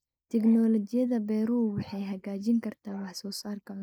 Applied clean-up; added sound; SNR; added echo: neural mask model Resemble Enhance denoiser.